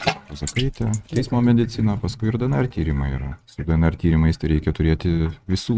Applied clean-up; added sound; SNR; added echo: neural mask model RNNoise.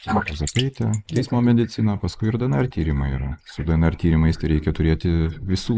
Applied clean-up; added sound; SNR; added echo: neural mask model Resemble Enhance denoiser.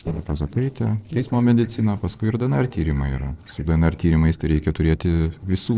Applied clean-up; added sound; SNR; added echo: neural separator model SepFormer DNS4.